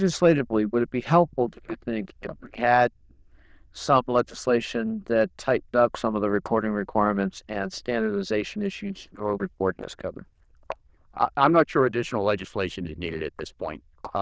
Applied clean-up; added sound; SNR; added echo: neural diffusion model UNIVERSE++.